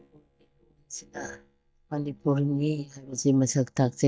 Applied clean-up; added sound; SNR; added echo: neural mask model DeepFilterNet 3.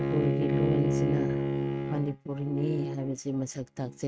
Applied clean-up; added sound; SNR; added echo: neural mask model RNNoise.